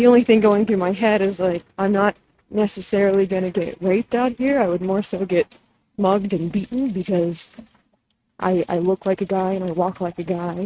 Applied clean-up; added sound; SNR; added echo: neural mask model RNNoise.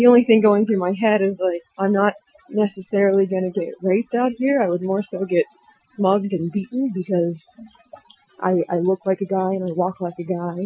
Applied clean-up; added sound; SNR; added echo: classical method Wiener filter.